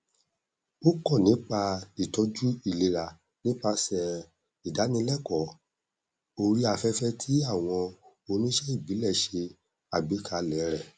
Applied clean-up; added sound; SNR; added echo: none; none; none; none.